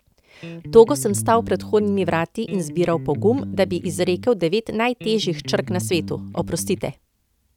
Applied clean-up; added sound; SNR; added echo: none; Electric guitar; 10 dB; none.